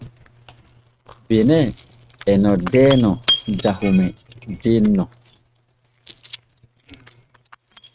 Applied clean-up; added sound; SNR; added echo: neural mask model RNNoise.